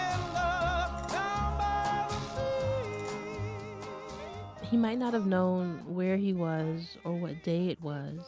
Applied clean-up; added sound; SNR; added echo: none; none; none; none.